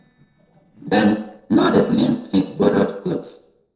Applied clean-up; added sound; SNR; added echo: neural separator model SepFormer DNS4.